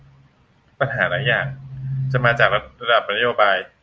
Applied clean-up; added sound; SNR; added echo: none; none; none; none.